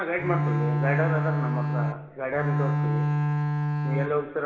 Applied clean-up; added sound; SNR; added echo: none; Bowed string instrument; -5 dB; reverberation time 1.2 s.